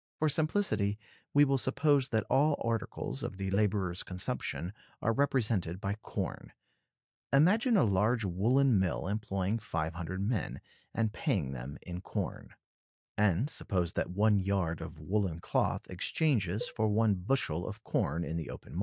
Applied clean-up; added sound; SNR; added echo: neural mask model DeepFilterNet 3.